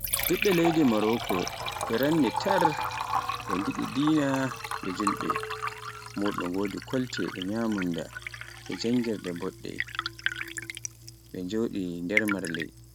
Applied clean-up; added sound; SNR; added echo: none; Liquid; 4 dB; none.